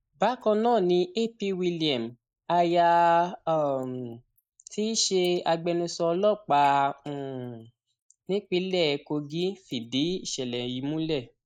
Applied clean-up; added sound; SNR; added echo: neural mask model Resemble Enhance denoiser.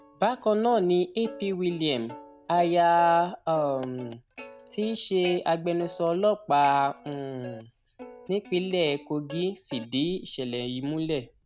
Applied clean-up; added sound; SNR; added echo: none; Plucked string instrument; 19 dB; none.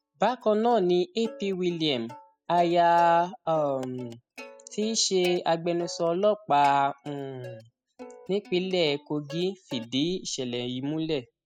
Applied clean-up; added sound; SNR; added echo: classical method spectral subtraction.